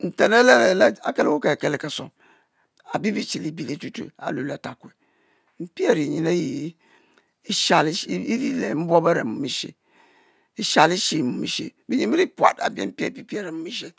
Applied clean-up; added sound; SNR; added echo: none; none; none; none.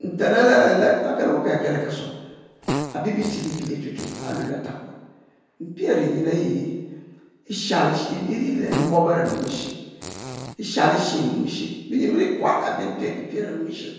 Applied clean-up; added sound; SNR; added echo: none; Fart; 10 dB; reverberation time 1.2 s.